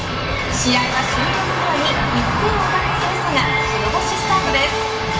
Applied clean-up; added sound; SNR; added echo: none; Thunder; 10 dB; reverberation time 1.2 s.